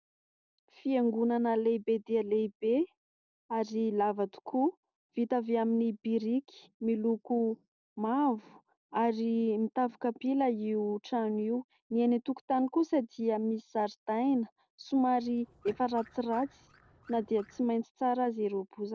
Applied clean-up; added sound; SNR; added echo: neural separator model SepFormer DNS4.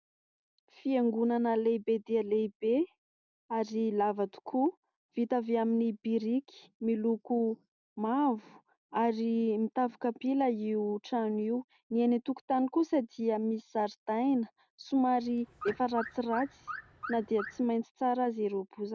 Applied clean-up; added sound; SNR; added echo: none; Alarm / Car; 13 dB; none.